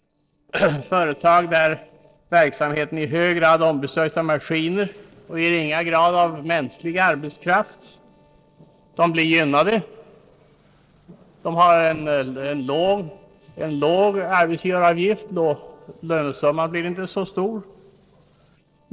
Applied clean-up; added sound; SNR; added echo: neural separator model SepFormer DNS4.